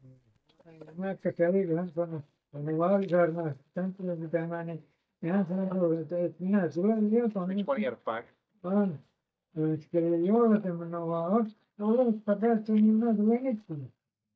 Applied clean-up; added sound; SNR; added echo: neural mask model DeepFilterNet 3.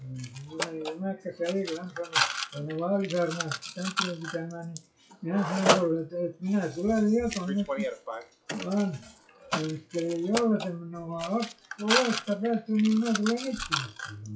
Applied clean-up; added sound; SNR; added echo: classical method WPE with log-MMSE.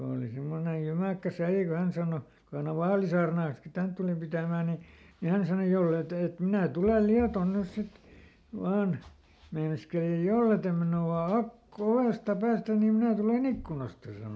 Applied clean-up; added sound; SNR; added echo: none; none; none; none.